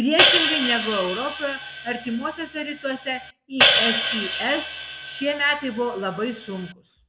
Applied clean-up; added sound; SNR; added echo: none; Hi-hat; -2 dB; none.